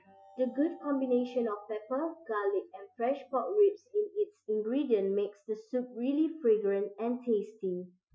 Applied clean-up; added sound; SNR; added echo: classical method Wiener filter.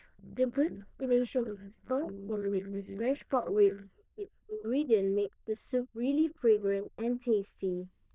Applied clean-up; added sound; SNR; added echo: neural diffusion model UNIVERSE++.